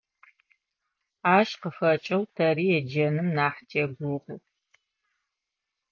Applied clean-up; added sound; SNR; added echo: none; none; none; none.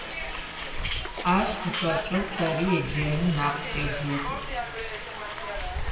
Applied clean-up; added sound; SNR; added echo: none; Hiss; 3 dB; reverberation time 2.0 s.